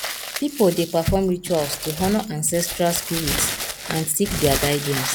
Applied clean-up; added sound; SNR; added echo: none; Crumpling, crinkling; 5 dB; none.